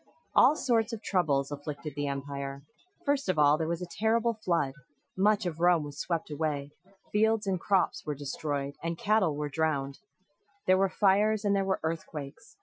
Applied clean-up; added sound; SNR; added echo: classical method Wiener filter.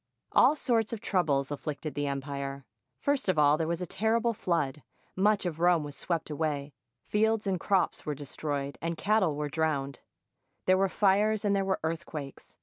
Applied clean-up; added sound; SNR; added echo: none; none; none; none.